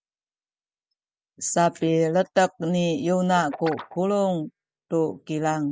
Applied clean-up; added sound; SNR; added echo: none; Guitar; 18 dB; none.